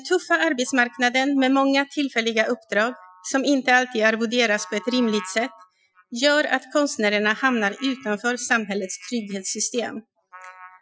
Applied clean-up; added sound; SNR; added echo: classical method Wiener filter.